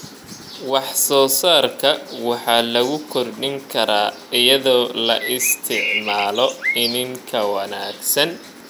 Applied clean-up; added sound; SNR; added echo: none; Bird; 5 dB; none.